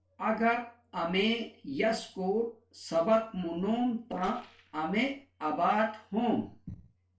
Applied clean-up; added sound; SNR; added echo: neural separator model SepFormer DNS4.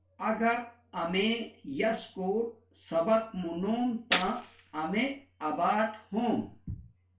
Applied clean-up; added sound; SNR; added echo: none; Gunshot, gunfire; 4 dB; reverberation time 0.3 s.